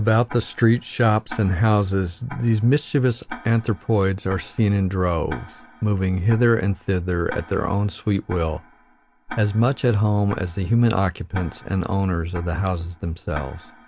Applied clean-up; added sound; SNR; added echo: none; Tick-tock; 19 dB; none.